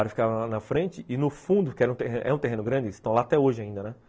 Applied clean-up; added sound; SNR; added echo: none; none; none; none.